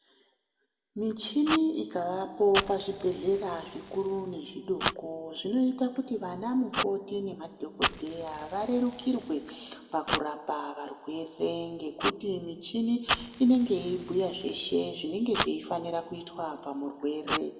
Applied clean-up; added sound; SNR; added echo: none; Fire; 7 dB; reverberation time 1.8 s.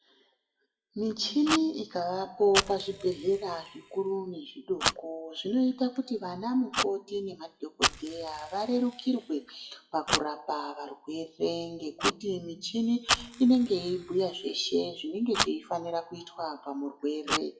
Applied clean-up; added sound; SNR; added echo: classical method WPE with log-MMSE.